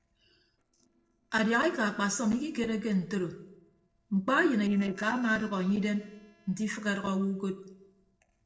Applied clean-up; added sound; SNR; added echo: neural separator model SepFormer DNS4.